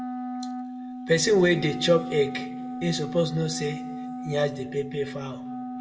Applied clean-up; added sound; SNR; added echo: none; Wind instrument, woodwind instrument; 8 dB; reverberation time 1.2 s.